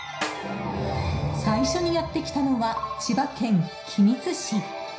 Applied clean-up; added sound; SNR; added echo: none; Snare drum; 15 dB; reverberation time 0.5 s.